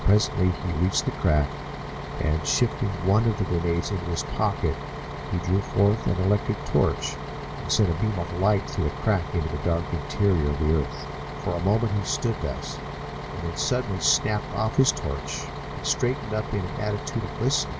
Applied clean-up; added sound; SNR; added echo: none; Bus; 8 dB; none.